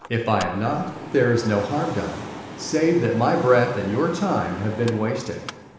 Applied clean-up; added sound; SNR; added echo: none; Mechanical fan; 14 dB; reverberation time 1.1 s.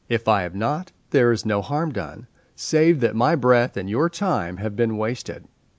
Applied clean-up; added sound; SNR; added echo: none; none; none; none.